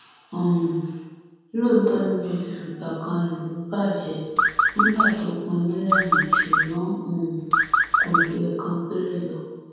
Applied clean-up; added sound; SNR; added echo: none; Car; -4 dB; reverberation time 1.2 s.